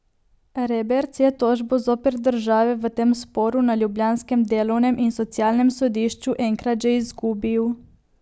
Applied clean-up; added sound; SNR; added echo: none; none; none; none.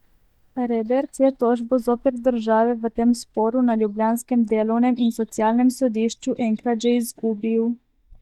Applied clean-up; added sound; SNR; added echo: neural mask model DeepFilterNet 3.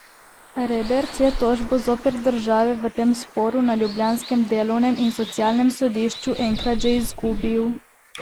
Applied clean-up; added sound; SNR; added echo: neural mask model Resemble Enhance denoiser.